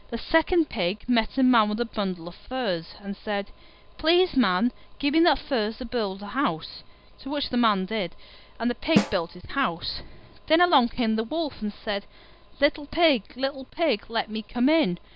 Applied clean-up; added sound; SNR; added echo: none; Snare drum; 4 dB; none.